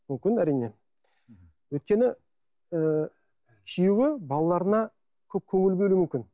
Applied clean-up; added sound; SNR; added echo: none; none; none; none.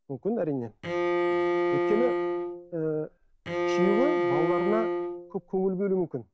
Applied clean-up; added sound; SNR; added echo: none; Bowed string instrument; -3 dB; none.